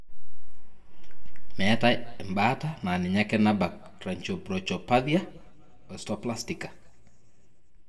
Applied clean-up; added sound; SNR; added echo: none; none; none; reverberation time 1.4 s.